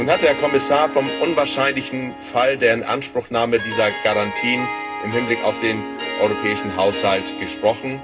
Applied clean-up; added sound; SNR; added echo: none; Harp; 8 dB; reverberation time 0.2 s.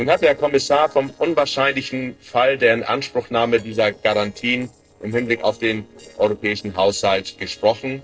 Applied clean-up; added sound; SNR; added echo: neural separator model SepFormer DNS4.